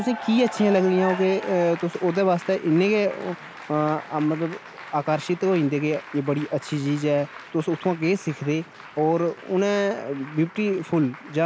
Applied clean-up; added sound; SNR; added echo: none; Applause / Cheering; 15 dB; none.